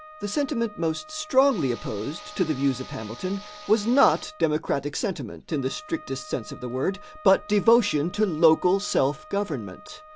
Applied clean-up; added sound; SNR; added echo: none; Wind instrument, woodwind instrument + Tools; 19 dB; none.